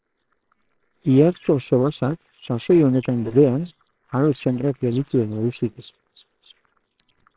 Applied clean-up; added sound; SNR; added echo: neural separator model SepFormer WHAMR!.